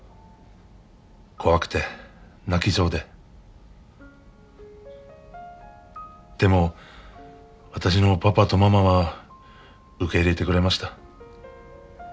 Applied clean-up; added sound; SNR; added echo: none; none; none; none.